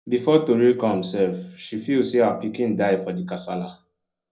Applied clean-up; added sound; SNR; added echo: none; none; none; reverberation time 0.4 s.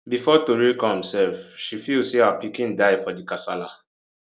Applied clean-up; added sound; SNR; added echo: none; none; none; none.